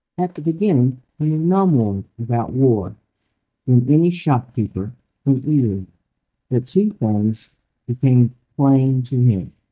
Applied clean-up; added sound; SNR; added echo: neural mask model DeepFilterNet 3.